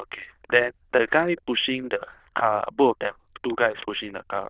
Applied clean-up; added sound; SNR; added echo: neural diffusion model UNIVERSE++.